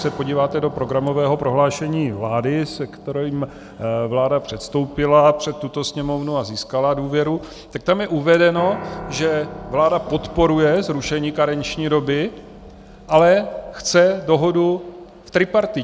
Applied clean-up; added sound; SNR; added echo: none; Piano; 19 dB; none.